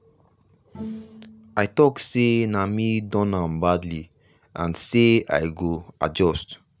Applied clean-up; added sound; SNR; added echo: none; Bowed string instrument; 19 dB; none.